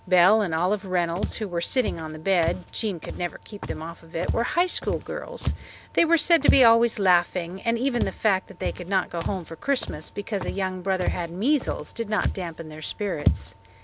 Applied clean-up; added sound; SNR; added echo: none; Walk, footsteps; 7 dB; none.